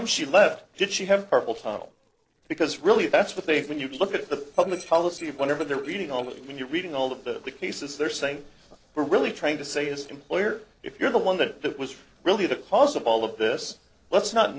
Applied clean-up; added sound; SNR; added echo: neural separator model SepFormer DNS4.